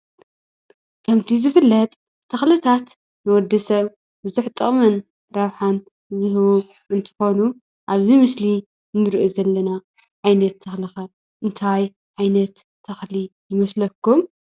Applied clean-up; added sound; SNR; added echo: none; none; none; none.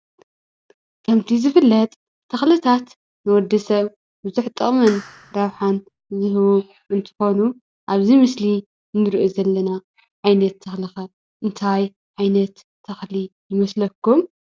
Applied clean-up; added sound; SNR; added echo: none; Clapping; 20 dB; none.